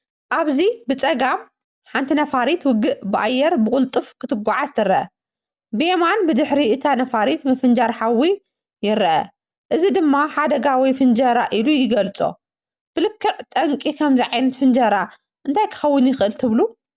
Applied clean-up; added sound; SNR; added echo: none; none; none; none.